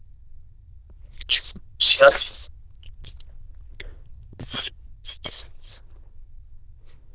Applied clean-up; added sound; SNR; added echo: neural diffusion model UNIVERSE++.